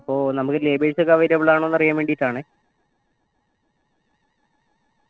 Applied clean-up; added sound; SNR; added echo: neural separator model SepFormer DNS4.